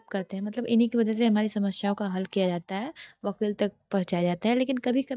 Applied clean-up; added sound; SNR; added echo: neural mask model DeepFilterNet 3.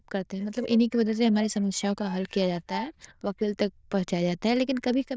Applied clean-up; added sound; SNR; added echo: neural diffusion model UNIVERSE++.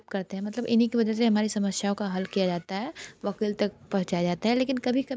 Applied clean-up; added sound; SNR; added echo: none; none; none; none.